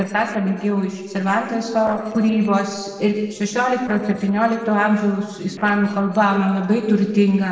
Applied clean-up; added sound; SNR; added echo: neural separator model SepFormer DNS4.